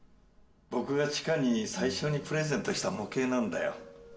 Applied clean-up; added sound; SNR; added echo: none; none; none; reverberation time 0.7 s.